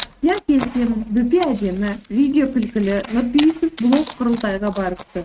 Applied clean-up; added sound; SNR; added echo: neural mask model RNNoise.